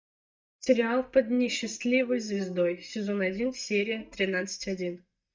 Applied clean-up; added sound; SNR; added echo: neural mask model DeepFilterNet 3.